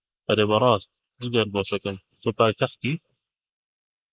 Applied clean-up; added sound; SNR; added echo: neural mask model Resemble Enhance denoiser.